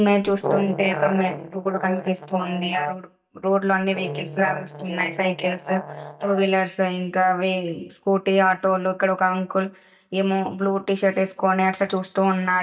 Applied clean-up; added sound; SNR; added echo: neural mask model DeepFilterNet 3.